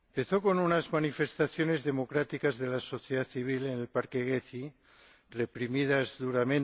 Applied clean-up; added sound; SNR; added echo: none; none; none; none.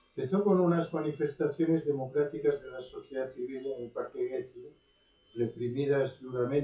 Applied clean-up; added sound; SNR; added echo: classical method WPE with log-MMSE.